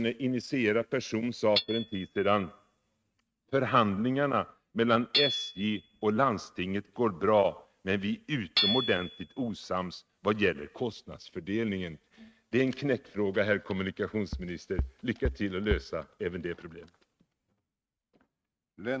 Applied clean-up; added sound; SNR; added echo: neural mask model RNNoise.